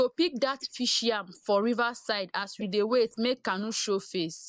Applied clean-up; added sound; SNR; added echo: neural mask model Resemble Enhance denoiser.